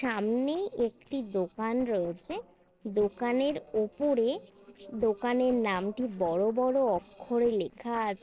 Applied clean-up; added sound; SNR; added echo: neural separator model SepFormer DNS4.